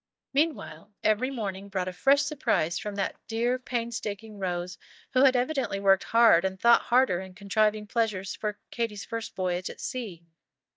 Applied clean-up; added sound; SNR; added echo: neural mask model DeepFilterNet 3.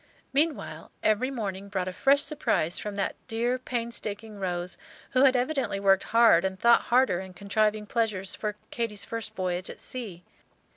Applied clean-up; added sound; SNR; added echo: none; none; none; none.